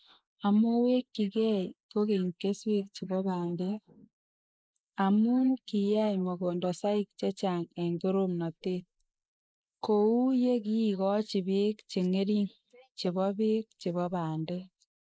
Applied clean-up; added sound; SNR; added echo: neural mask model Resemble Enhance denoiser.